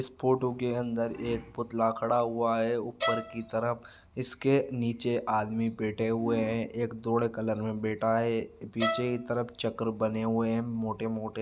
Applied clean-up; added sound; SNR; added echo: none; Bowed string instrument; 7 dB; none.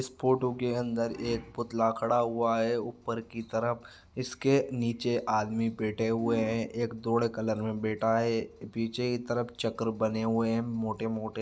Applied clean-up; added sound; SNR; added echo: none; none; none; none.